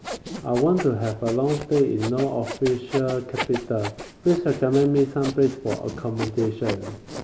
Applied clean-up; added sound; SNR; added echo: none; Sawing; 11 dB; none.